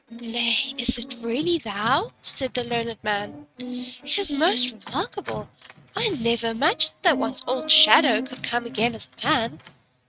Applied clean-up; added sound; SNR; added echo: neural mask model RNNoise.